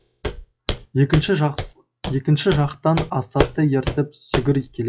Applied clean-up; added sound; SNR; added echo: classical method log-MMSE.